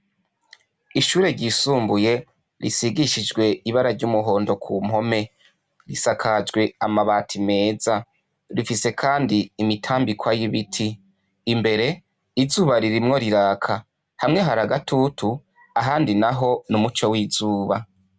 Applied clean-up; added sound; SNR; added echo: none; none; none; none.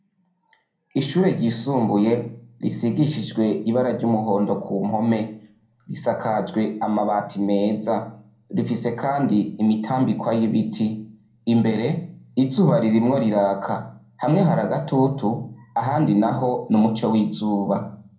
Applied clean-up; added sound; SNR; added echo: none; none; none; reverberation time 0.5 s.